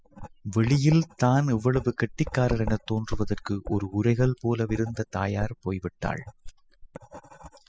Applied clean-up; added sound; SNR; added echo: classical method spectral subtraction.